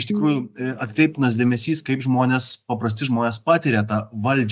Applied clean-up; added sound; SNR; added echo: neural mask model DeepFilterNet 3.